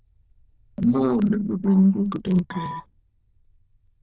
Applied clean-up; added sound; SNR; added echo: neural diffusion model UNIVERSE++.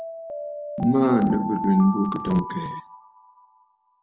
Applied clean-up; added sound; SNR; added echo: none; Alarm; 9 dB; none.